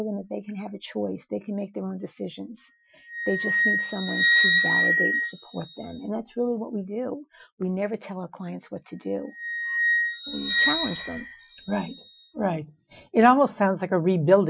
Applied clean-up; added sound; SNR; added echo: classical method Wiener filter.